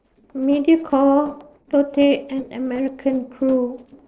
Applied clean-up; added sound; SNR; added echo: neural separator model SepFormer DNS4.